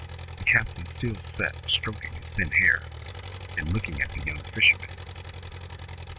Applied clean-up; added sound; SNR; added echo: none; Engine; 11 dB; none.